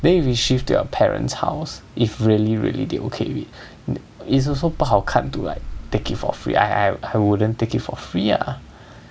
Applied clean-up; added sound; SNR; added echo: none; Bird; 14 dB; none.